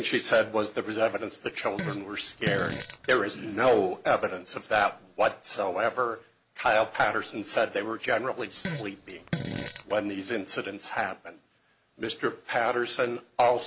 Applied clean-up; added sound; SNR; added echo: none; Fart; 8 dB; none.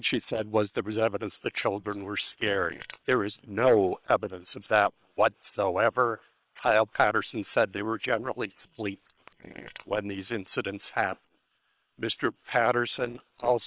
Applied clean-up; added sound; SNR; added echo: neural separator model SepFormer WHAM!.